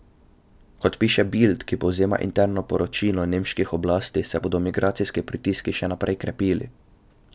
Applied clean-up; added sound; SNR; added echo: none; none; none; none.